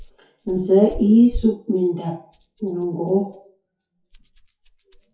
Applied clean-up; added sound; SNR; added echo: classical method WPE with log-MMSE.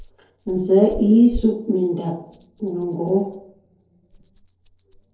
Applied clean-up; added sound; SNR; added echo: neural separator model SepFormer DNS4.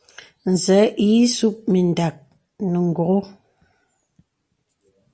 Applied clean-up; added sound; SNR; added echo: none; none; none; none.